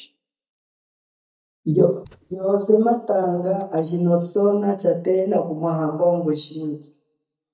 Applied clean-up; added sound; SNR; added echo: neural mask model DeepFilterNet 3.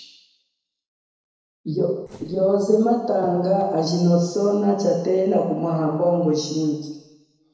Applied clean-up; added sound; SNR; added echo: neural separator model SepFormer DNS4.